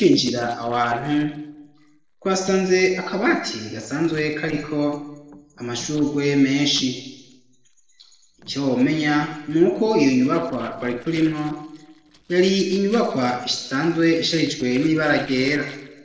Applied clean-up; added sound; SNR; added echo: neural separator model SepFormer DNS4.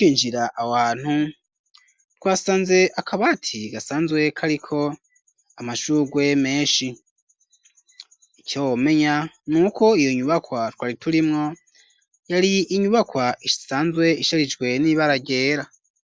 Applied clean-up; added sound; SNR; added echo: none; none; none; none.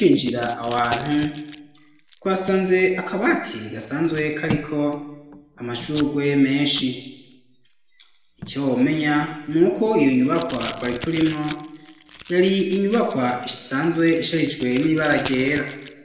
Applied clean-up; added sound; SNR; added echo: none; Packing tape, duct tape; 15 dB; reverberation time 1.0 s.